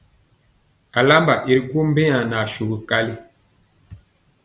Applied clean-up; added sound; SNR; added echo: none; none; none; none.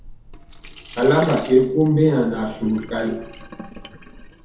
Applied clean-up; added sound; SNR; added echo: none; Sink (filling or washing); 17 dB; reverberation time 0.5 s.